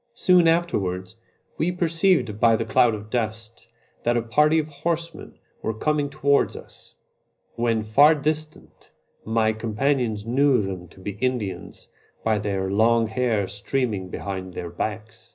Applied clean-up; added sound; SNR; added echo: none; none; none; reverberation time 0.4 s.